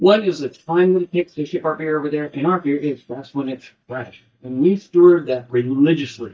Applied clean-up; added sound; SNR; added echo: neural mask model DeepFilterNet 3.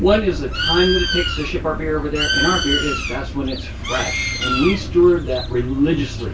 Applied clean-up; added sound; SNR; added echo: none; Bird; 3 dB; reverberation time 0.2 s.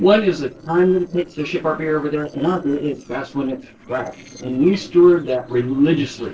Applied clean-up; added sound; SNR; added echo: neural separator model SepFormer DNS4.